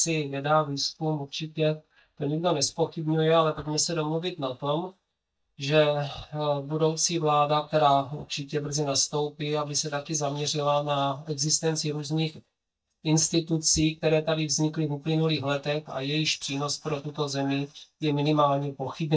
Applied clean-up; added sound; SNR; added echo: neural mask model DeepFilterNet 3.